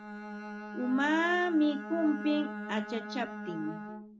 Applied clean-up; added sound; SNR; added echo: none; Bowed string instrument; 9 dB; none.